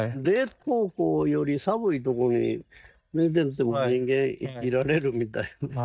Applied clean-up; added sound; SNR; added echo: neural mask model DeepFilterNet 3.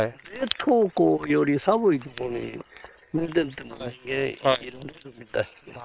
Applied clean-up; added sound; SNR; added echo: neural separator model SepFormer WHAM!.